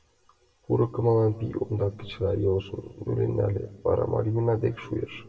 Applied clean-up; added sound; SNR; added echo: none; none; none; reverberation time 1.9 s.